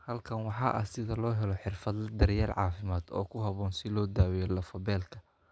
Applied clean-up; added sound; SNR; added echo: none; none; none; none.